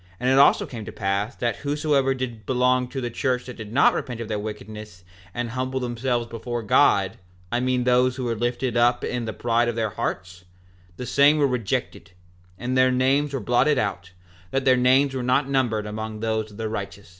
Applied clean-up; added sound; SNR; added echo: none; none; none; none.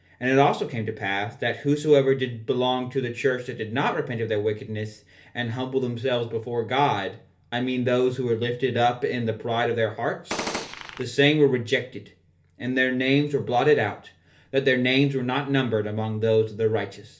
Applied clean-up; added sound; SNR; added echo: none; Gunshot, gunfire; 7 dB; reverberation time 0.3 s.